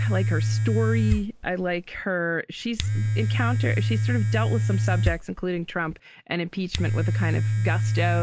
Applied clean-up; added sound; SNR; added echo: none; Domestic sounds, home sounds; -4 dB; none.